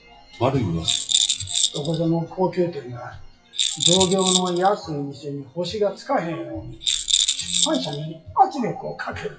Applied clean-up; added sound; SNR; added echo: classical method WPE with log-MMSE.